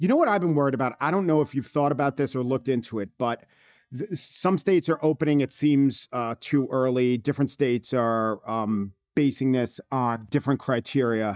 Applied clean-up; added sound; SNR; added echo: neural mask model DeepFilterNet 3.